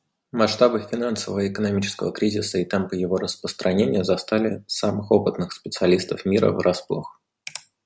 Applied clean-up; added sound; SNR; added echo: none; none; none; none.